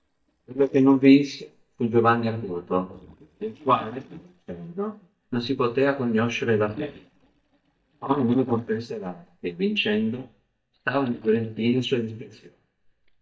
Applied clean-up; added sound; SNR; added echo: neural mask model DeepFilterNet 3.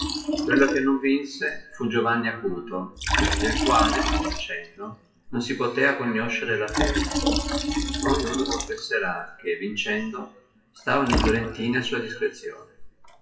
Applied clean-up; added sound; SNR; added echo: classical method WPE with log-MMSE.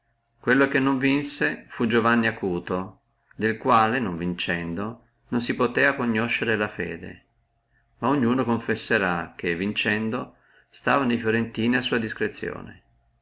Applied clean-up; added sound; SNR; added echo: none; none; none; none.